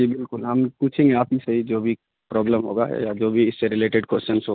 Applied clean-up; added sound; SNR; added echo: none; none; none; none.